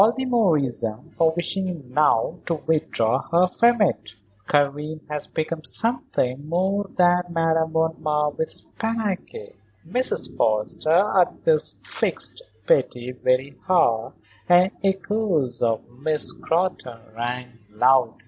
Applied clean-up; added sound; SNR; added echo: none; none; none; none.